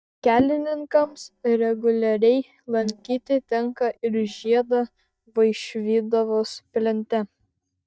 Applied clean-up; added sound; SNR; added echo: neural mask model DeepFilterNet 3.